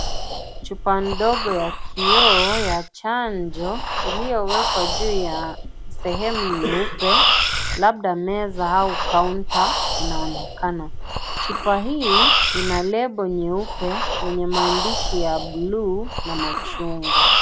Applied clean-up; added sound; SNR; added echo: none; Breathing; -2 dB; none.